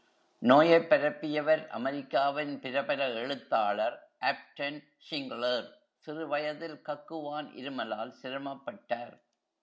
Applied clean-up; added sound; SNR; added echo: none; none; none; none.